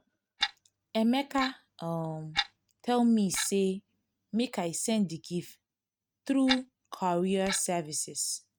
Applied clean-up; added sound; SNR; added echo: neural mask model RNNoise.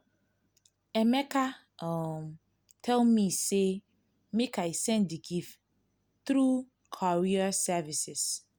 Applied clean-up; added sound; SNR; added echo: none; none; none; none.